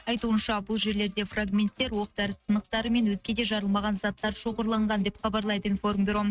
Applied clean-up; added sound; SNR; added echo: neural mask model RNNoise.